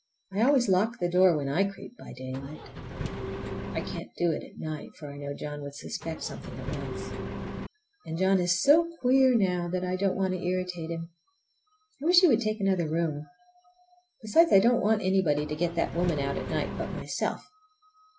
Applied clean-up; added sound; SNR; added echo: none; Engine; 7 dB; none.